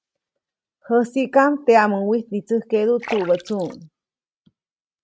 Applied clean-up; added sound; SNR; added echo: neural mask model RNNoise.